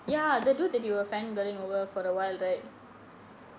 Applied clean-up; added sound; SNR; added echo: none; none; none; none.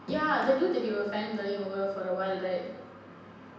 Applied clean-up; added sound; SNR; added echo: none; none; none; reverberation time 0.9 s.